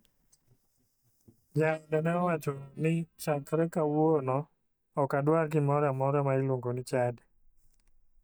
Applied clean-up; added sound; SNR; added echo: neural mask model DeepFilterNet 3.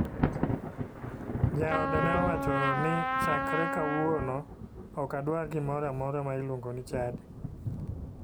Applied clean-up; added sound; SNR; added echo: none; Thunder + Trumpet; -1 dB; none.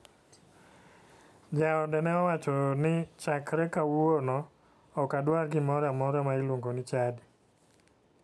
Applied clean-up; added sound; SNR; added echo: none; none; none; none.